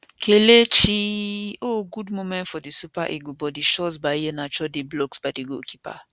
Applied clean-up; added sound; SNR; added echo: none; none; none; none.